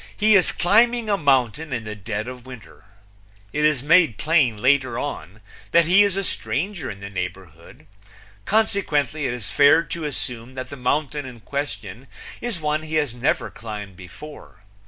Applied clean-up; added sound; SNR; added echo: none; none; none; none.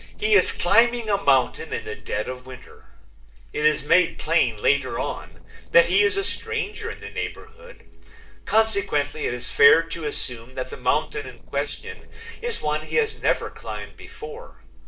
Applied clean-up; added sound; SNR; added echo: neural separator model SepFormer DNS4.